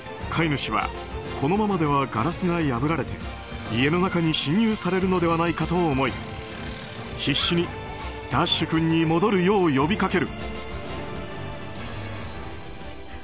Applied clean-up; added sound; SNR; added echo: none; Bicycle; 19 dB; none.